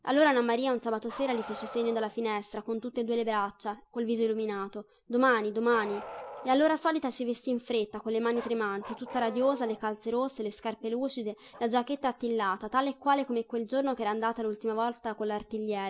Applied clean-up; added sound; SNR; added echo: none; Bark; 19 dB; none.